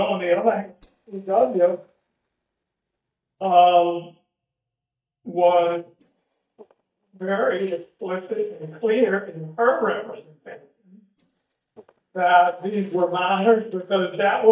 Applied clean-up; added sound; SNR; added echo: neural mask model DeepFilterNet 3.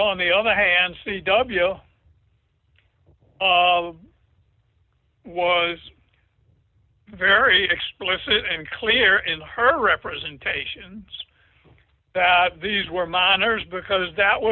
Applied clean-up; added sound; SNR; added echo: none; none; none; none.